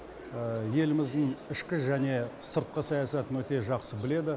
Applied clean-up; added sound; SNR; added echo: none; none; none; none.